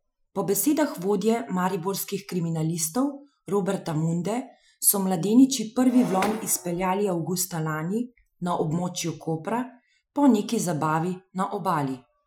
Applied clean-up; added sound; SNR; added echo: classical method Wiener filter.